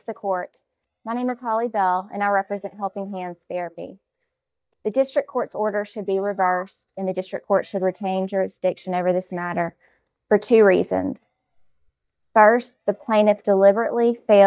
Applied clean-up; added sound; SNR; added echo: neural mask model DeepFilterNet 3.